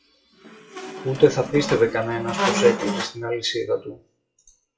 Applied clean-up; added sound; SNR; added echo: classical method WPE with log-MMSE.